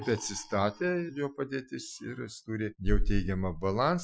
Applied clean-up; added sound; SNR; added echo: classical method Wiener filter.